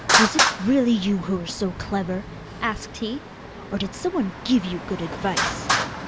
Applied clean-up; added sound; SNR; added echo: none; Traffic noise, roadway noise; 1 dB; none.